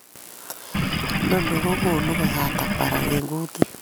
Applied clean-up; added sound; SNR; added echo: none; Engine / Boat, Water vehicle; -1 dB; none.